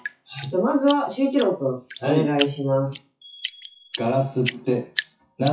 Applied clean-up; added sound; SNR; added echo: classical method WPE with log-MMSE.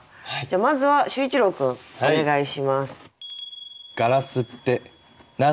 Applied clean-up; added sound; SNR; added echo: none; none; none; none.